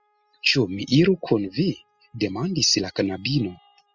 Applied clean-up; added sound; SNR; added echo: classical method spectral subtraction.